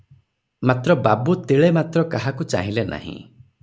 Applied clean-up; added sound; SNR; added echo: none; none; none; none.